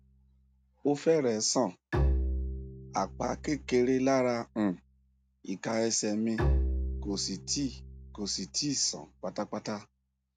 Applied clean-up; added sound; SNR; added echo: none; Bowed string instrument; 4 dB; none.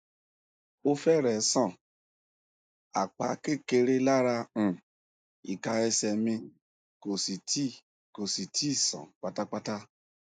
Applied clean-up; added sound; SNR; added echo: neural mask model Resemble Enhance denoiser.